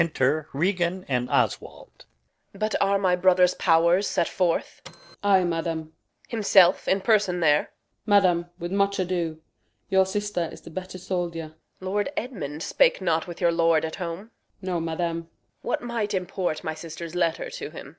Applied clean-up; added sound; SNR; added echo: neural separator model SepFormer DNS4.